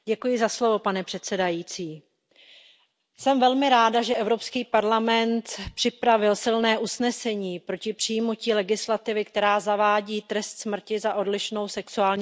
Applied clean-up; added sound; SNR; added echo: none; none; none; none.